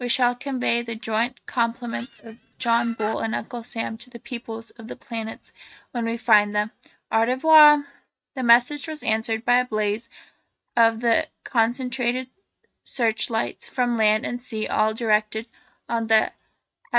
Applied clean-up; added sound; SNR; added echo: neural mask model RNNoise.